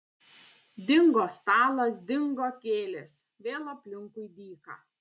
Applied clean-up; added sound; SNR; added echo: none; none; none; none.